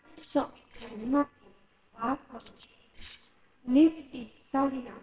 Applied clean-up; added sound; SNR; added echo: neural separator model SepFormer WHAMR!.